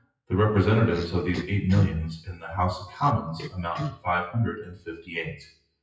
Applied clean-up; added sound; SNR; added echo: classical method WPE with log-MMSE.